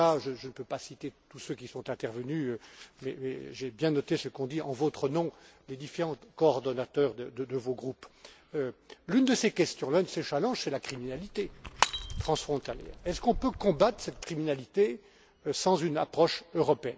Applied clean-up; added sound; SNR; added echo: none; Shatter / Crushing; 7 dB; none.